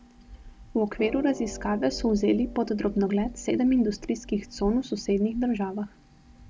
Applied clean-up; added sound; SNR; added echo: none; Harp; 15 dB; none.